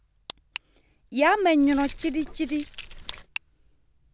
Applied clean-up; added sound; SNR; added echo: none; Keys jangling; 13 dB; none.